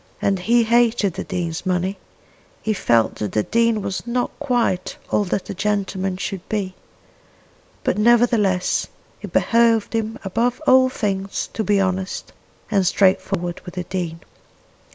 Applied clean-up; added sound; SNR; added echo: none; none; none; none.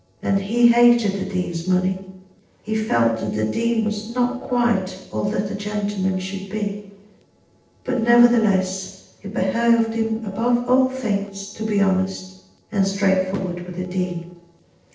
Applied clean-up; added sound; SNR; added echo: neural separator model SepFormer DNS4.